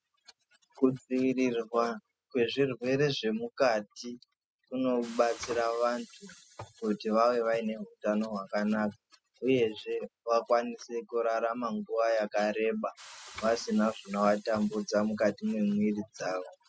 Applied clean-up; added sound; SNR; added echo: classical method spectral subtraction.